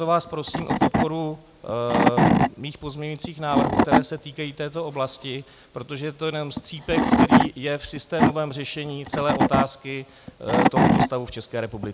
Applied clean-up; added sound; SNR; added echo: none; Wood / Tools; -5 dB; none.